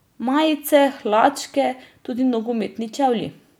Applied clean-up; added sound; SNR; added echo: none; none; none; none.